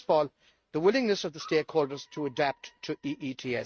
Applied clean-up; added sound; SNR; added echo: neural mask model RNNoise.